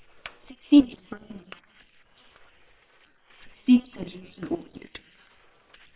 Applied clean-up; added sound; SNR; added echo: neural separator model SepFormer WHAM!.